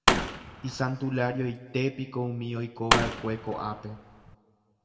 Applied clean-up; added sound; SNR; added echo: none; Fireworks; -3 dB; reverberation time 1.2 s.